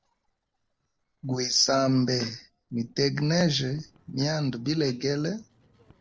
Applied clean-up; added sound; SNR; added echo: neural separator model SepFormer DNS4.